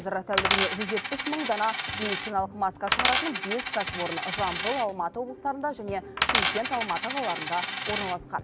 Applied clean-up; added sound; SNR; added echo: none; Coin (dropping); -1 dB; none.